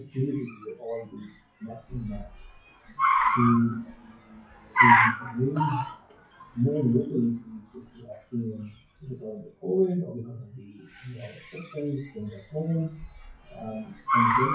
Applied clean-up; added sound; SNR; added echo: classical method WPE with log-MMSE.